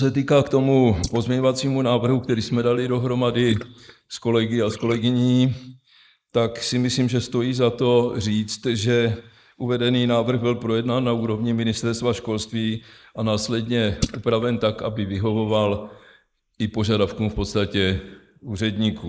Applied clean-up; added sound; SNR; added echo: neural mask model Resemble Enhance denoiser.